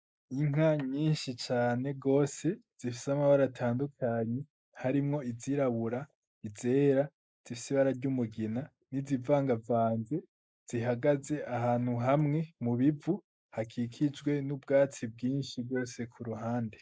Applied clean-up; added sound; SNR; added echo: neural mask model Resemble Enhance denoiser.